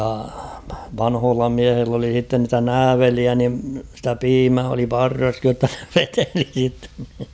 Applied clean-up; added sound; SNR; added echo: none; none; none; none.